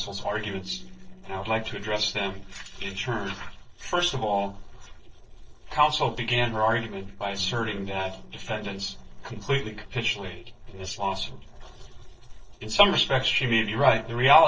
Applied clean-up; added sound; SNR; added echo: neural separator model SepFormer DNS4.